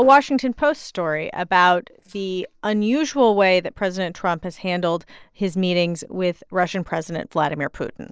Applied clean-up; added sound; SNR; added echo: neural separator model SepFormer DNS4.